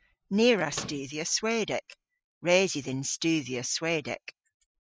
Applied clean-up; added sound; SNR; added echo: classical method spectral subtraction.